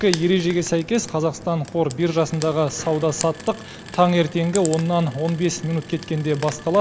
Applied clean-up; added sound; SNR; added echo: none; Frying (food); 17 dB; none.